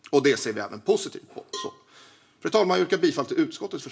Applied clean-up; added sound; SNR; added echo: none; Cowbell; 19 dB; reverberation time 0.3 s.